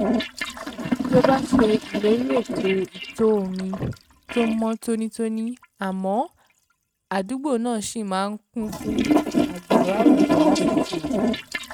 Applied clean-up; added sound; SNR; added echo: neural mask model RNNoise.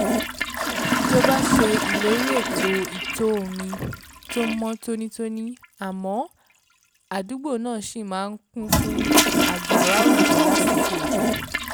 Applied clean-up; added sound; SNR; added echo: none; Toilet flush; -4 dB; none.